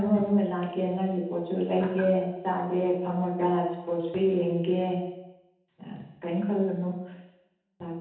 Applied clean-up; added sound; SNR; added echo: none; none; none; reverberation time 0.8 s.